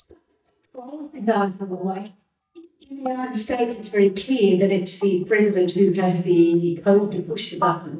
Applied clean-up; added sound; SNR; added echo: neural mask model DeepFilterNet 3.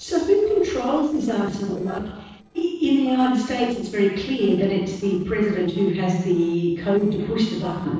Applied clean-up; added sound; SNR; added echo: neural separator model SepFormer DNS4.